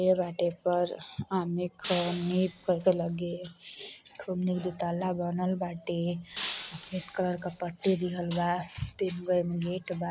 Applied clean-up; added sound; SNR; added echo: none; Shatter; 5 dB; none.